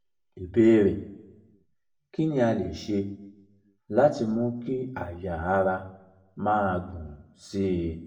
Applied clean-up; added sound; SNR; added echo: none; none; none; reverberation time 0.5 s.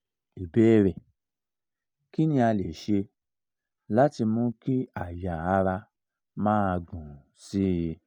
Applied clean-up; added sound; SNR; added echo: none; none; none; none.